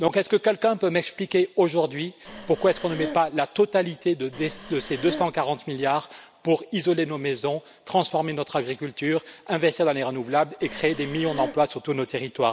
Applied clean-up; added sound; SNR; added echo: none; Breathing; 12 dB; none.